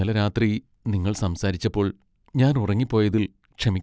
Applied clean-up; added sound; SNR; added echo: none; none; none; none.